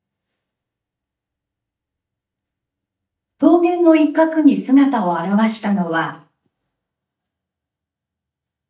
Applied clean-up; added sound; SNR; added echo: neural mask model DeepFilterNet 3.